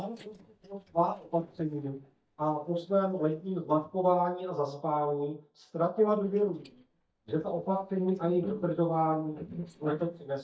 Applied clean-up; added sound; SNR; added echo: neural mask model DeepFilterNet 3.